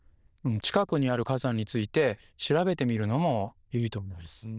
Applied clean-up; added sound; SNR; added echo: neural diffusion model UNIVERSE++.